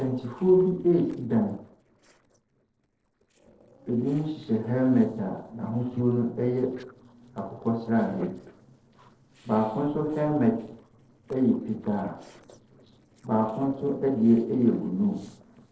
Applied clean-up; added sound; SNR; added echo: neural separator model SepFormer DNS4.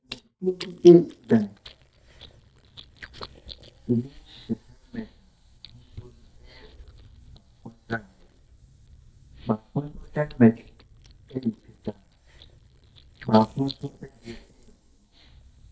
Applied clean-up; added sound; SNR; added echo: neural mask model DeepFilterNet 3.